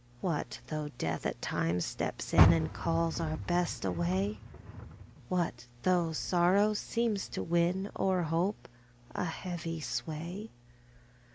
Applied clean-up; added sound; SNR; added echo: none; Car; 6 dB; none.